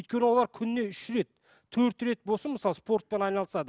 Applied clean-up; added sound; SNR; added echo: none; none; none; none.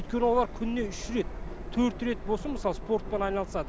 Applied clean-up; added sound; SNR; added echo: none; Subway, metro, underground; 7 dB; none.